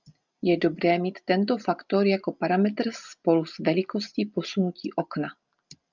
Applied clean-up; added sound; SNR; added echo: none; none; none; none.